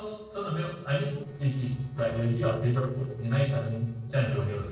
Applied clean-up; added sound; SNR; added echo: neural separator model SepFormer DNS4.